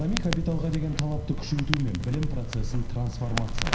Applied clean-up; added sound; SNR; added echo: none; Crackle; 1 dB; reverberation time 0.9 s.